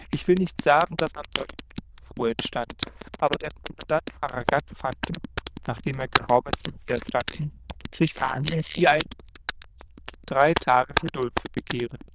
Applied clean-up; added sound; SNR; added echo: neural diffusion model UNIVERSE++.